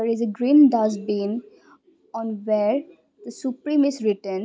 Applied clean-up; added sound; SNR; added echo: none; none; none; none.